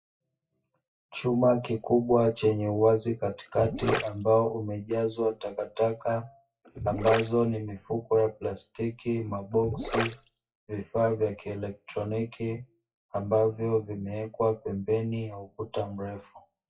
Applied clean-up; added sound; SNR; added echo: classical method WPE with log-MMSE.